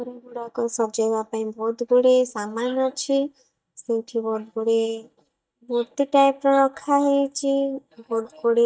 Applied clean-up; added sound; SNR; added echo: neural mask model DeepFilterNet 3.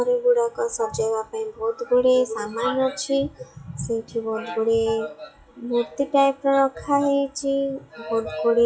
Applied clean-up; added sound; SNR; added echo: classical method WPE with log-MMSE.